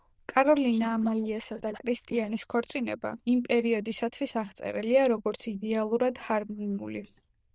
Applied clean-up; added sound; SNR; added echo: neural diffusion model UNIVERSE++.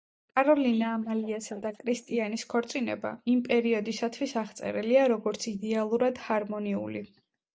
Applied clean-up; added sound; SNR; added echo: neural mask model DeepFilterNet 3.